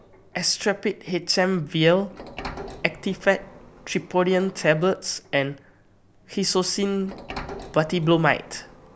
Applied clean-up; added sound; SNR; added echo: none; Sliding door; 18 dB; none.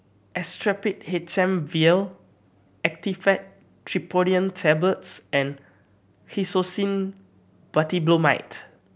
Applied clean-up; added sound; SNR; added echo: none; none; none; none.